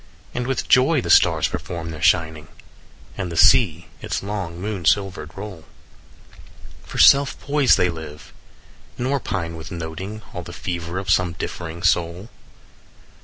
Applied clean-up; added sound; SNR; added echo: none; none; none; none.